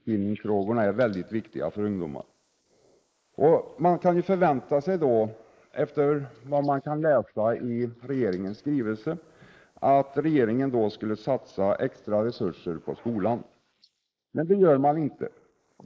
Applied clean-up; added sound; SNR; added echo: neural mask model Resemble Enhance denoiser.